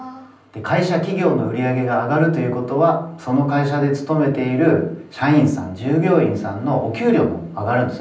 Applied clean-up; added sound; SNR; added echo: none; none; none; reverberation time 0.6 s.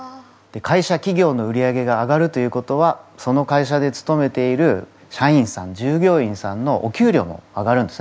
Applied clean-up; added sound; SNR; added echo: none; none; none; none.